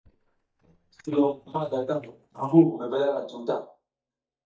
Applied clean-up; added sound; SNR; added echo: neural mask model DeepFilterNet 3.